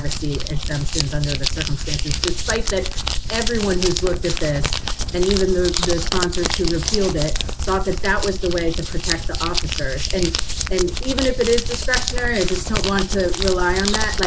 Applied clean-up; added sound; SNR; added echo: none; Crumpling, crinkling; -1 dB; none.